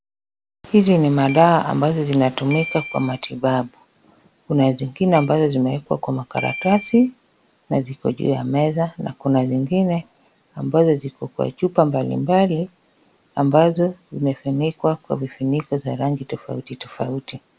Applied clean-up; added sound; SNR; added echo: none; Keyboard (musical); 14 dB; none.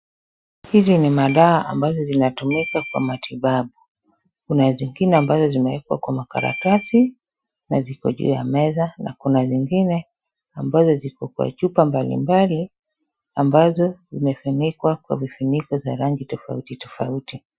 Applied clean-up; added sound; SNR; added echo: classical method Wiener filter.